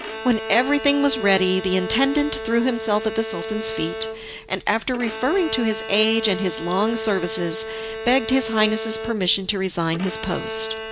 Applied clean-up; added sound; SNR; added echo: none; Bowed string instrument; 8 dB; none.